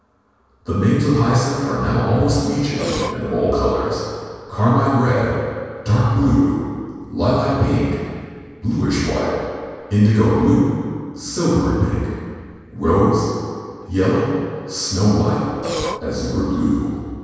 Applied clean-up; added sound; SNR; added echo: none; Burping, eructation; 6 dB; reverberation time 1.9 s.